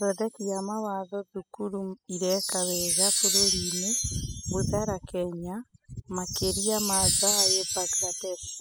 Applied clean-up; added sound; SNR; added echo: classical method spectral subtraction.